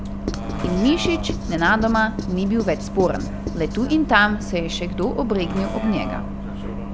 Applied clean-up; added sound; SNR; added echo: none; Bus + Writing; 5 dB; none.